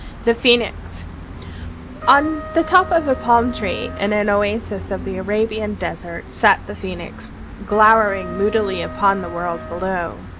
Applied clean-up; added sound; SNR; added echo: none; Gull, seagull + Trumpet; 11 dB; none.